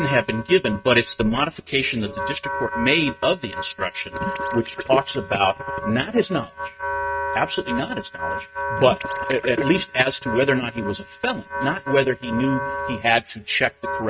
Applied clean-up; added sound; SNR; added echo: neural mask model RNNoise.